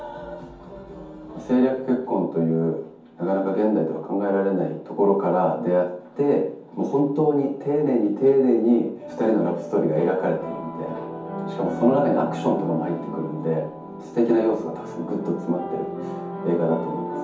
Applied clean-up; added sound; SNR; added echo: none; none; none; reverberation time 0.6 s.